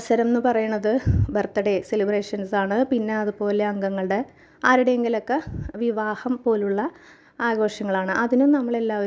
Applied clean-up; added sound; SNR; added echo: none; none; none; none.